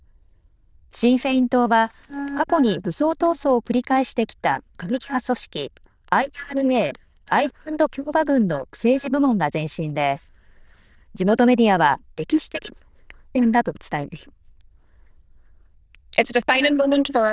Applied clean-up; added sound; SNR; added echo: neural diffusion model UNIVERSE++.